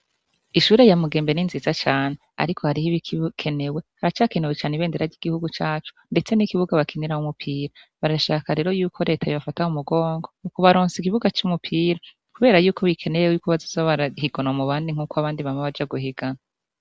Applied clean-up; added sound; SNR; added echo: none; none; none; none.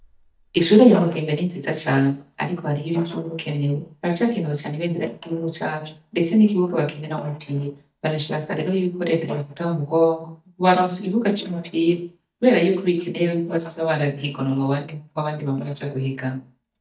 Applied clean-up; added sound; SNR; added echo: neural mask model DeepFilterNet 3.